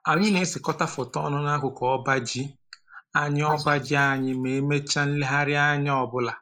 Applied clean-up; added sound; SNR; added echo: neural mask model Resemble Enhance denoiser.